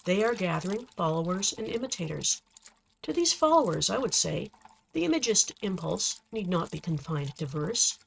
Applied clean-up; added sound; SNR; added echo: neural mask model RNNoise.